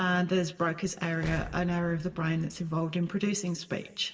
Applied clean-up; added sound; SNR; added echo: none; Explosion; 14 dB; reverberation time 2.0 s.